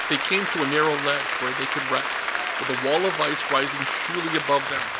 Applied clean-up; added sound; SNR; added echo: none; Applause; 1 dB; none.